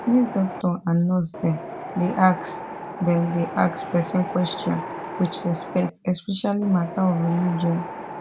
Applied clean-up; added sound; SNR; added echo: none; Wind; 11 dB; none.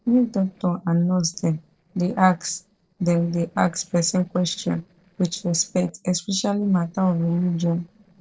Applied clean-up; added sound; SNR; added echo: neural separator model SepFormer DNS4.